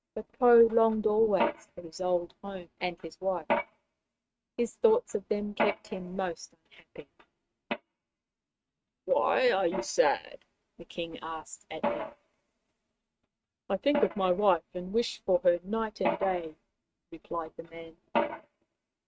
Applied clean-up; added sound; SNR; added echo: neural mask model RNNoise.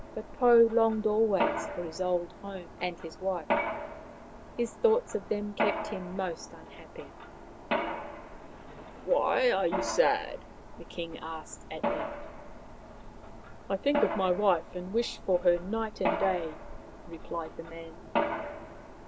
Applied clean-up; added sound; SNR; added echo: none; Mechanisms; 6 dB; none.